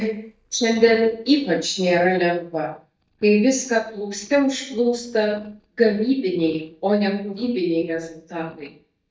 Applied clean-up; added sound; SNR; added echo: neural mask model DeepFilterNet 3.